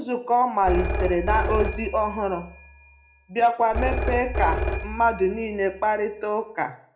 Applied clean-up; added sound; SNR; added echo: none; Telephone; 4 dB; reverberation time 0.3 s.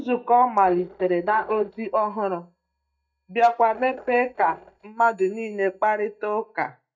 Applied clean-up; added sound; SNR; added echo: neural mask model DeepFilterNet 3.